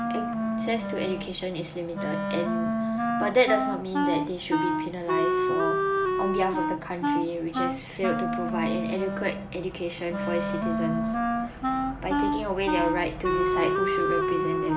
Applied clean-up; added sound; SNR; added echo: none; Wind instrument, woodwind instrument; -2 dB; reverberation time 0.2 s.